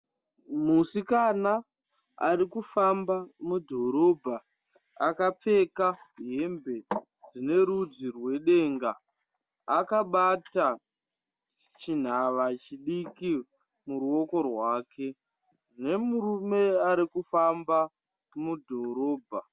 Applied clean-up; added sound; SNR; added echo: none; none; none; none.